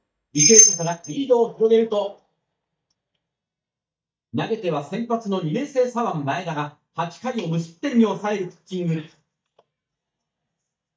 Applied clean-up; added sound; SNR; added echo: neural mask model DeepFilterNet 3.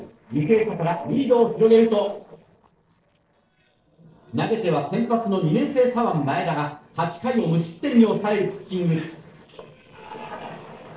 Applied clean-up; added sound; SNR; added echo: neural separator model SepFormer DNS4.